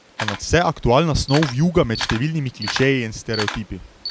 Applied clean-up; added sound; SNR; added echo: none; Camera; 11 dB; none.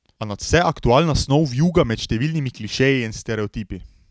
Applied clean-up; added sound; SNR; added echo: none; none; none; none.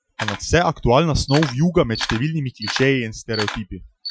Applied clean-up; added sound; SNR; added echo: classical method Wiener filter.